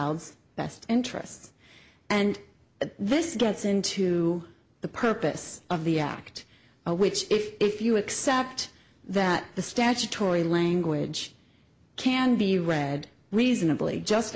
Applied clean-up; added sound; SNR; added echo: none; none; none; none.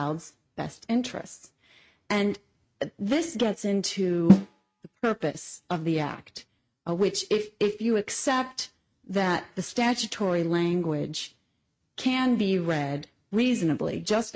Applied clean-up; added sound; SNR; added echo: neural mask model RNNoise.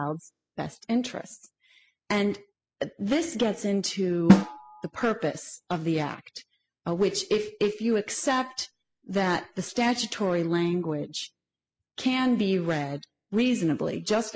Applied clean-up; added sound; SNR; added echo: classical method spectral subtraction.